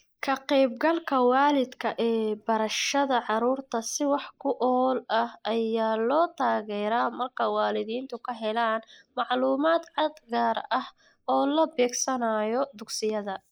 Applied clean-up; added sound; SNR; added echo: neural mask model Resemble Enhance denoiser.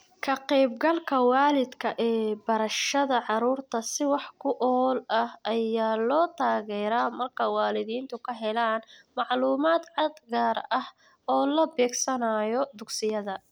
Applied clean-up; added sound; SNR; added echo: none; none; none; none.